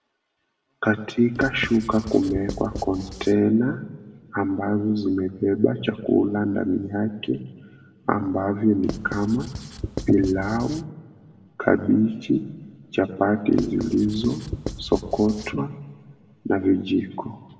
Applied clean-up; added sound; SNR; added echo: none; Writing; 10 dB; reverberation time 1.1 s.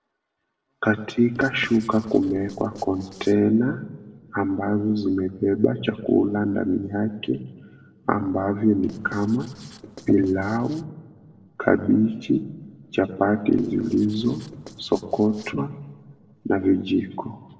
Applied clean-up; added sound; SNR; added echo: neural separator model SepFormer DNS4.